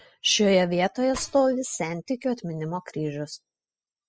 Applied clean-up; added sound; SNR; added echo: classical method spectral subtraction.